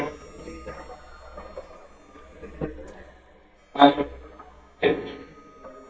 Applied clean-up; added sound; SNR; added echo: neural mask model DeepFilterNet 3.